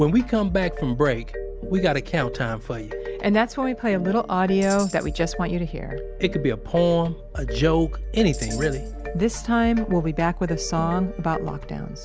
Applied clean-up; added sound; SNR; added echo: none; Tambourine; 18 dB; none.